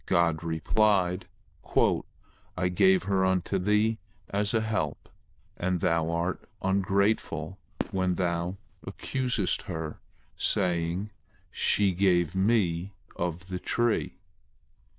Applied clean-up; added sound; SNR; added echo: neural diffusion model UNIVERSE++.